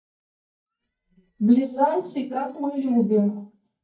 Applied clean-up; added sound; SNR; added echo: neural mask model DeepFilterNet 3.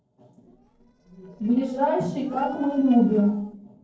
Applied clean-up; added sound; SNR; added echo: neural separator model SepFormer DNS4.